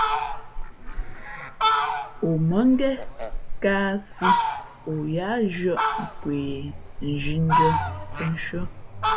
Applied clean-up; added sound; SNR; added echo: none; Fowl; 0 dB; none.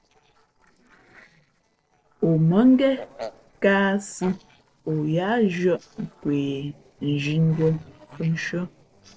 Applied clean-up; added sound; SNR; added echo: neural separator model SepFormer DNS4.